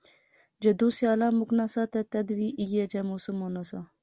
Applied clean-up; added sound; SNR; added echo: none; none; none; none.